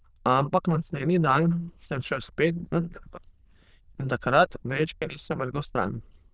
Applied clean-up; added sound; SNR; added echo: neural diffusion model UNIVERSE++.